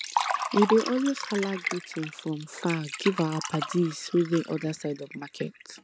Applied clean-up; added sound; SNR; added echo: none; Liquid; 6 dB; none.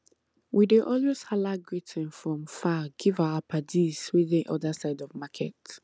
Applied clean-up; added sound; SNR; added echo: none; none; none; none.